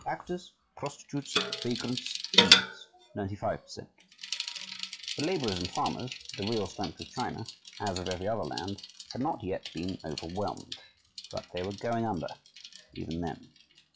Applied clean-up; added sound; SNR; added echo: classical method log-MMSE.